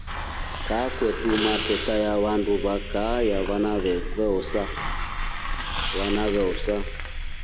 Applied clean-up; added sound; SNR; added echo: none; Hiss; 3 dB; none.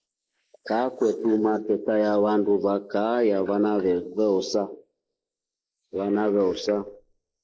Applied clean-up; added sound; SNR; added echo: neural mask model Resemble Enhance denoiser.